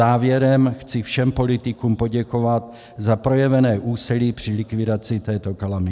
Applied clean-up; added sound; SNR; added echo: none; none; none; none.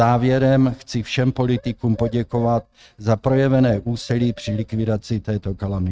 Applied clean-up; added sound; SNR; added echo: neural mask model RNNoise.